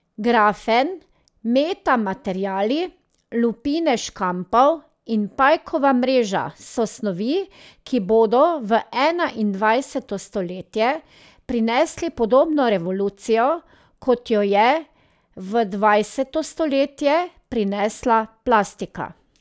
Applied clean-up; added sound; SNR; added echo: none; none; none; none.